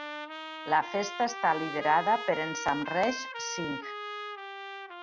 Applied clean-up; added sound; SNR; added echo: none; Trumpet; 8 dB; none.